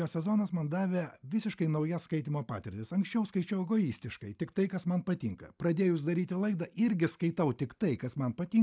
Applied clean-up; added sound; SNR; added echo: none; none; none; none.